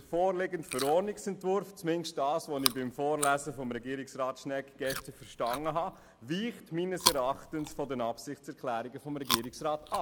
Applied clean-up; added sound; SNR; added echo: none; Chewing, mastication; 7 dB; none.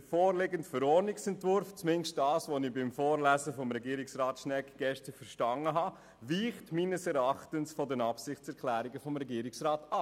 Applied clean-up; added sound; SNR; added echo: none; none; none; none.